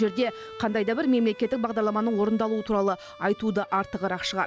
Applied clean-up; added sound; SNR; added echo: none; Bowed string instrument; 18 dB; none.